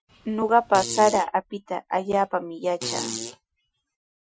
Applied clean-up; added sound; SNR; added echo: classical method Wiener filter.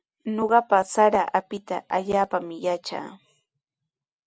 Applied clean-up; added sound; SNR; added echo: none; none; none; none.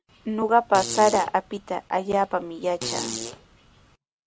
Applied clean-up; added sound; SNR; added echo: none; Fart; 11 dB; none.